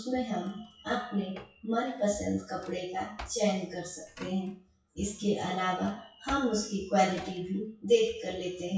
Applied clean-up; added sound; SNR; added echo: classical method WPE with log-MMSE.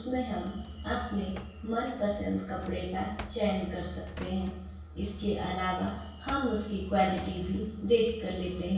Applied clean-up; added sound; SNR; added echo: none; Drawer open or close; 18 dB; reverberation time 0.6 s.